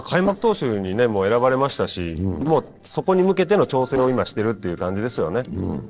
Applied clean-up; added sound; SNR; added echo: neural separator model SepFormer DNS4.